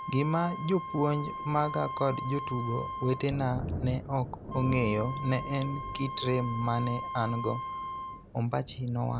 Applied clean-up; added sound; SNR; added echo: none; Thunder + Wind instrument, woodwind instrument; 7 dB; none.